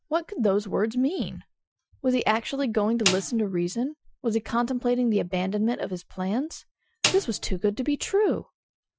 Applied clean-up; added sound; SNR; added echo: classical method Wiener filter.